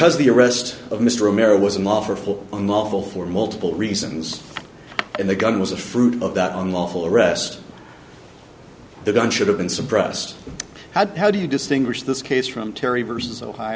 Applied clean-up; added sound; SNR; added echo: none; none; none; none.